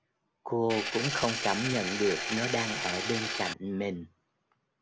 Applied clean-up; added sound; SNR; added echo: none; Engine; 1 dB; none.